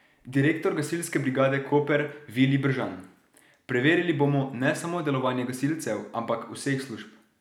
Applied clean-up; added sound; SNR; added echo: none; none; none; none.